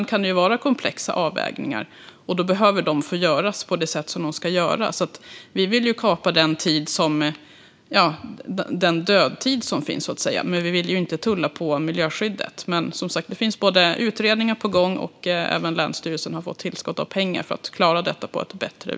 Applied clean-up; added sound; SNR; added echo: none; none; none; none.